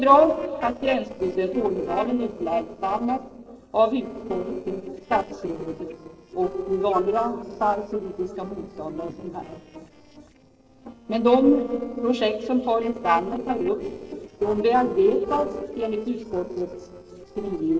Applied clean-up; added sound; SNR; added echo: neural separator model SepFormer DNS4.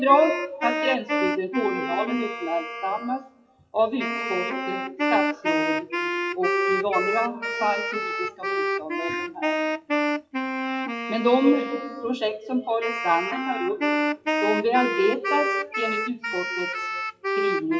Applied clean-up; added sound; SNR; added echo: classical method WPE with log-MMSE.